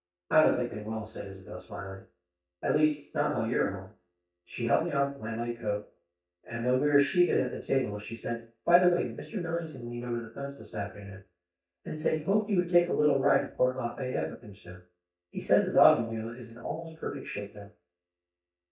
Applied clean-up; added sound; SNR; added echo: neural mask model DeepFilterNet 3.